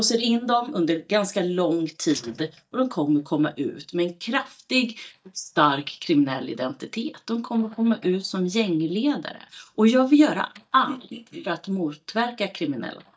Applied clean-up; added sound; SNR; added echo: neural mask model DeepFilterNet 3.